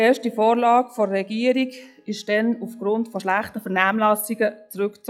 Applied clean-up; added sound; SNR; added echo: classical method log-MMSE.